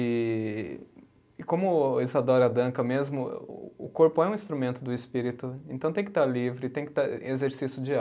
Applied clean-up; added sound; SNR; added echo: none; none; none; none.